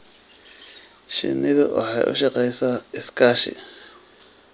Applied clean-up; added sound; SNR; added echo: none; none; none; none.